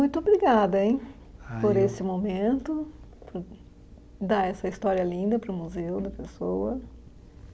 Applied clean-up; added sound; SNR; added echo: none; none; none; none.